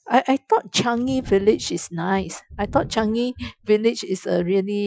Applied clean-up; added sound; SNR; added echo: classical method Wiener filter.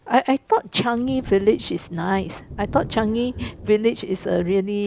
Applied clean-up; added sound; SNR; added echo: none; Thunder; 16 dB; none.